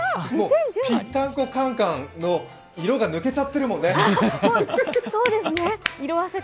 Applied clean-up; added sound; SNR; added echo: none; none; none; none.